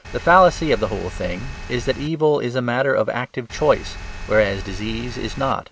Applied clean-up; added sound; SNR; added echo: none; Engine; 11 dB; none.